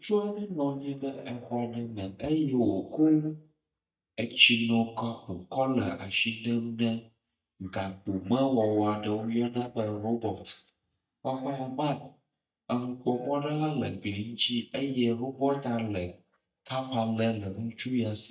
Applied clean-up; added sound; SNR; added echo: neural mask model DeepFilterNet 3.